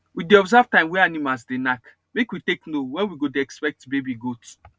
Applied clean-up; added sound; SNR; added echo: none; none; none; none.